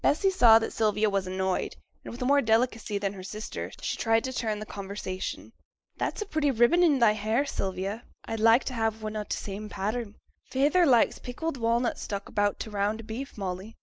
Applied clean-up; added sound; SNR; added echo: neural mask model Resemble Enhance denoiser.